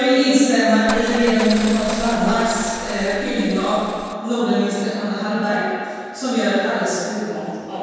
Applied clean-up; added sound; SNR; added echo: none; Car; 10 dB; reverberation time 2.1 s.